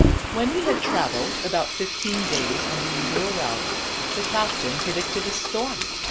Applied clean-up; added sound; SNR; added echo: none; Sink (filling or washing) + Water; -3 dB; none.